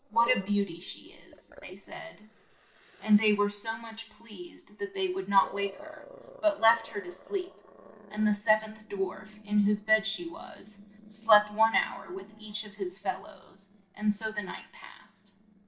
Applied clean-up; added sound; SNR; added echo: neural separator model SepFormer DNS4.